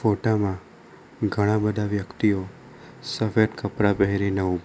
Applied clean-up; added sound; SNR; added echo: none; none; none; none.